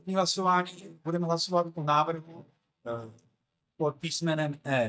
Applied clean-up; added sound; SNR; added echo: neural mask model DeepFilterNet 3.